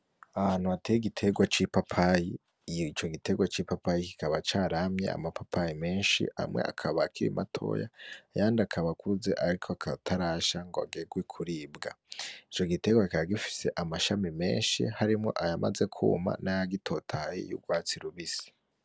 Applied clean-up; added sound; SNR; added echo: none; none; none; none.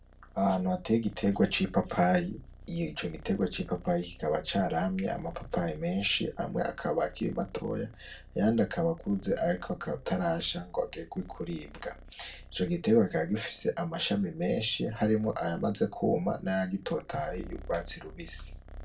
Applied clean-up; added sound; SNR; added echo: none; Purr; 18 dB; reverberation time 0.2 s.